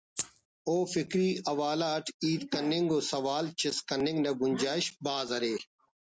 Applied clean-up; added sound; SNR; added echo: none; Rattle (instrument); 7 dB; none.